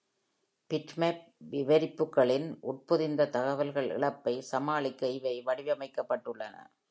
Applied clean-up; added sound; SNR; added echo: none; none; none; none.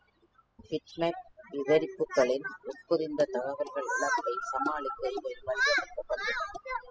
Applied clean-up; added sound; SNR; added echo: classical method spectral subtraction.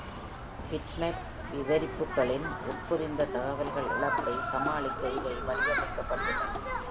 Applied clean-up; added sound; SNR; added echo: none; Human group actions; 0 dB; none.